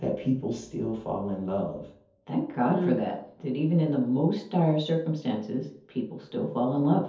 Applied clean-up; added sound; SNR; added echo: none; none; none; reverberation time 0.5 s.